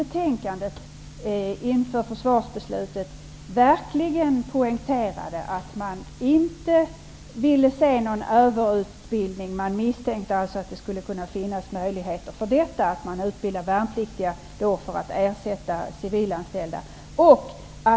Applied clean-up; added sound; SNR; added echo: none; none; none; none.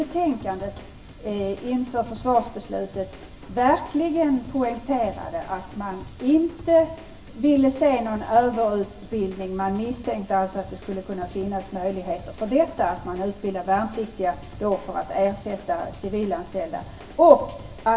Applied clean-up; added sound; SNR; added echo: none; Drum / Drum kit; 20 dB; reverberation time 0.7 s.